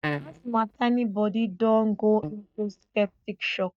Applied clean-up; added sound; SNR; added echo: neural mask model DeepFilterNet 3.